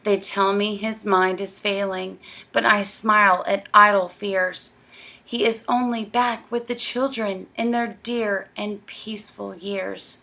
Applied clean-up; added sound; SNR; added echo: none; none; none; none.